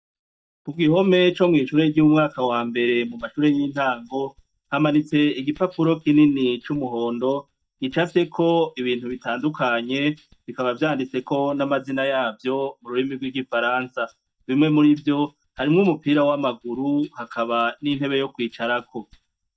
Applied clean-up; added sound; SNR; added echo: neural mask model DeepFilterNet 3.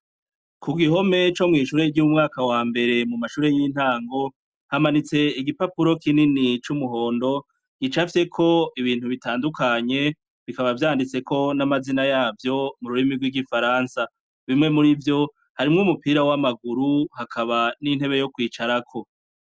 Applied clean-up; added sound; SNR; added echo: none; none; none; none.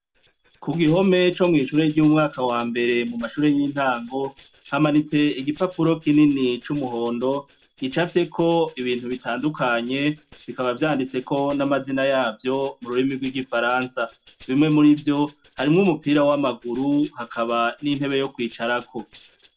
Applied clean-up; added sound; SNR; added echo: neural separator model SepFormer DNS4.